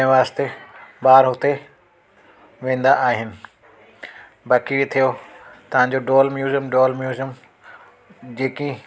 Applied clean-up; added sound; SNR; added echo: none; none; none; none.